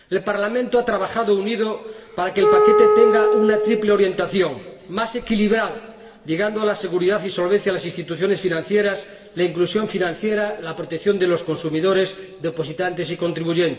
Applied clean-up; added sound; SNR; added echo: none; Wind instrument, woodwind instrument; -3 dB; reverberation time 1.5 s.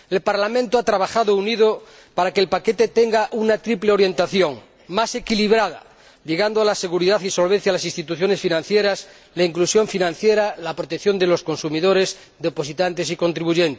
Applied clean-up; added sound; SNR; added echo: none; none; none; none.